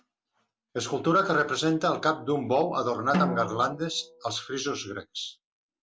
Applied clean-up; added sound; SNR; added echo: none; Drum; 6 dB; none.